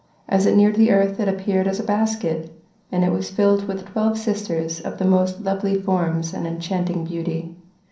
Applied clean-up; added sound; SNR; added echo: none; none; none; reverberation time 0.6 s.